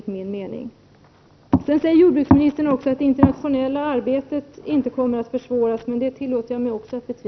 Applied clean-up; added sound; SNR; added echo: none; none; none; none.